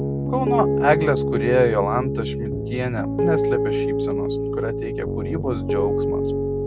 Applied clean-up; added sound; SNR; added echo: none; Piano; -2 dB; none.